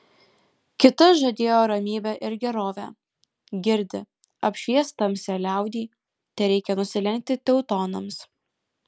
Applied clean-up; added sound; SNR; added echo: none; none; none; none.